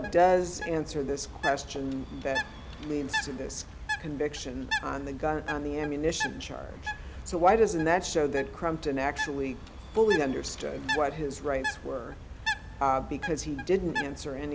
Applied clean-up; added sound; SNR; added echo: none; Bird; 8 dB; none.